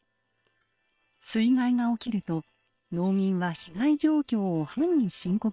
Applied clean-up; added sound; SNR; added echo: neural separator model SepFormer WHAM!.